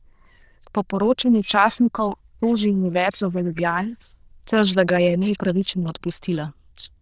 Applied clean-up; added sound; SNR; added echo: neural diffusion model UNIVERSE++.